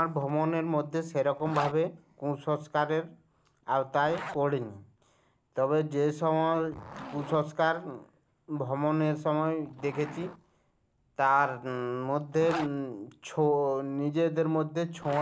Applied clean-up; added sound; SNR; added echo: none; Zipper (clothing); 17 dB; none.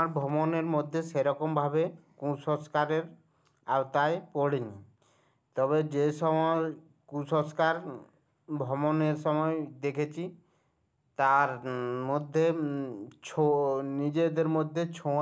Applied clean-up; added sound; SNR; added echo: none; none; none; none.